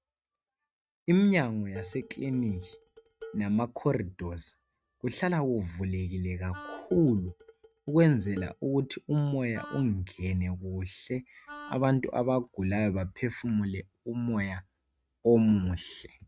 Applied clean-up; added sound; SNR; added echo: neural mask model RNNoise.